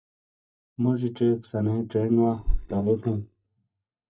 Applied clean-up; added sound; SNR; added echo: neural mask model DeepFilterNet 3.